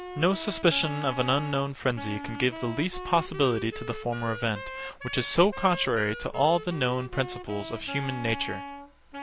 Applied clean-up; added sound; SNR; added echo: none; Wind instrument, woodwind instrument; 11 dB; none.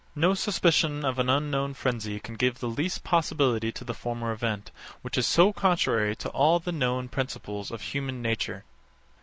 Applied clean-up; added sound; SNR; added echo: none; none; none; none.